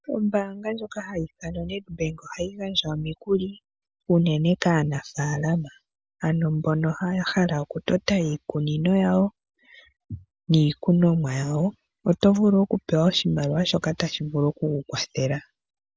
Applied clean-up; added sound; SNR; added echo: none; none; none; none.